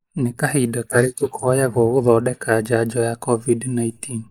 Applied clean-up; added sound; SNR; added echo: neural mask model Resemble Enhance denoiser.